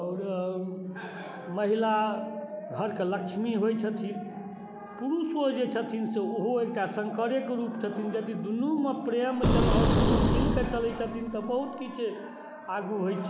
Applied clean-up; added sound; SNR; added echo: none; Boom; -4 dB; none.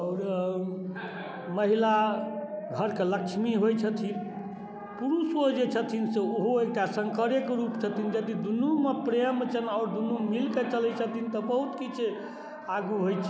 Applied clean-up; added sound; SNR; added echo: none; none; none; none.